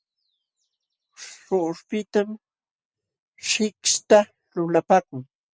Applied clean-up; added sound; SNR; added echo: none; none; none; none.